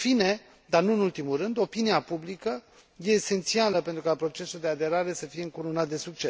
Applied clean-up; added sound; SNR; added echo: none; none; none; none.